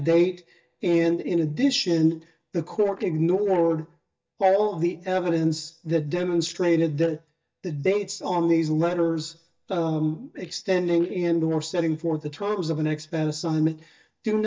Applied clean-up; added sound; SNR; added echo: neural mask model DeepFilterNet 3.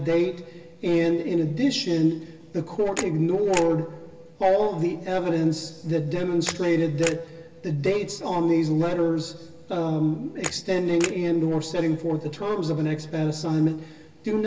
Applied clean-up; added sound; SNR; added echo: none; Camera; 14 dB; reverberation time 1.3 s.